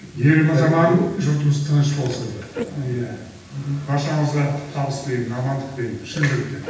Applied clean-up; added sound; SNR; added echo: none; Burping, eructation; 19 dB; reverberation time 0.9 s.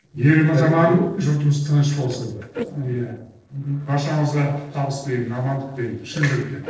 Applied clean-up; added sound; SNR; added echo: neural separator model SepFormer DNS4.